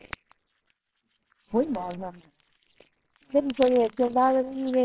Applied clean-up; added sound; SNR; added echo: neural separator model SepFormer WHAMR!.